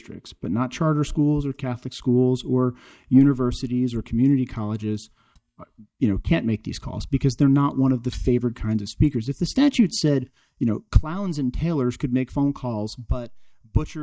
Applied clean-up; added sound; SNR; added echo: neural mask model DeepFilterNet 3.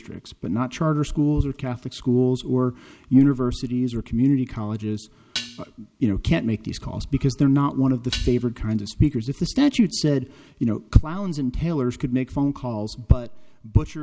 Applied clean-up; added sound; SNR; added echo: none; Dishes, pots, and pans; 12 dB; none.